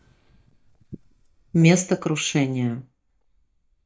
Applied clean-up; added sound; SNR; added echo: neural mask model DeepFilterNet 3.